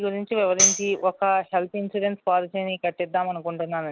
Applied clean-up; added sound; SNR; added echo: none; Tambourine; 1 dB; none.